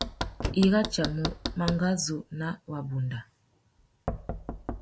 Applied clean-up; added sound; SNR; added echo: none; Knock + Slam; 7 dB; none.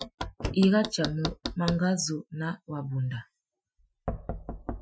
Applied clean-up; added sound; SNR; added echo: classical method Wiener filter.